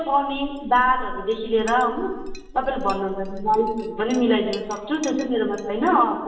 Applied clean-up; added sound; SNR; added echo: none; Chink, clink; 14 dB; reverberation time 1.0 s.